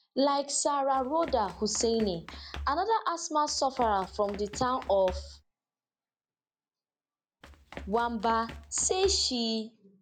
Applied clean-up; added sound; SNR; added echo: none; Run; 14 dB; none.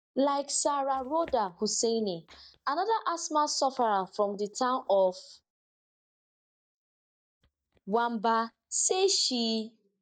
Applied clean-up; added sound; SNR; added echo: neural mask model DeepFilterNet 3.